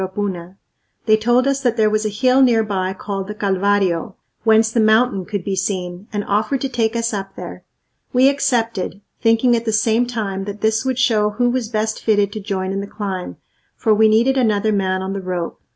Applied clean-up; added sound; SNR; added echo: none; none; none; none.